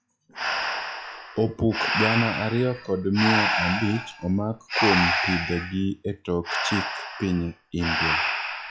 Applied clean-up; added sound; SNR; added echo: classical method log-MMSE.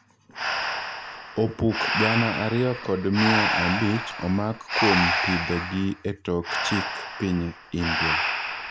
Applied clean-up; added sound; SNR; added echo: none; Breathing; 1 dB; none.